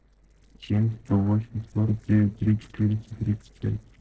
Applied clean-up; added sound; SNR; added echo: neural separator model SepFormer DNS4.